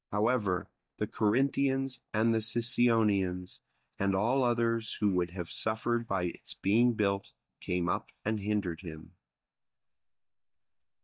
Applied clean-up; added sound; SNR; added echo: neural mask model DeepFilterNet 3.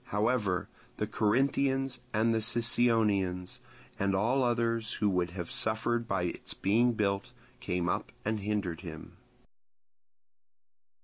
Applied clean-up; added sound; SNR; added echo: none; none; none; none.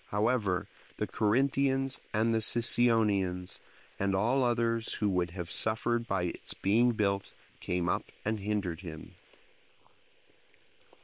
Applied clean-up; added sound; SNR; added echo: neural separator model SepFormer WHAM!.